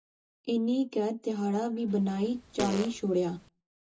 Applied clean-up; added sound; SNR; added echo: none; Fart; 10 dB; reverberation time 0.2 s.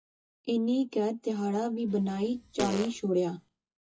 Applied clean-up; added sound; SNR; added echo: classical method WPE with log-MMSE.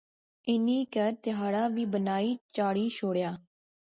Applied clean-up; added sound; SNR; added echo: none; none; none; none.